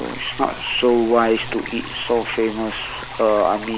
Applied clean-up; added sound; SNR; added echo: none; Stream; 16 dB; none.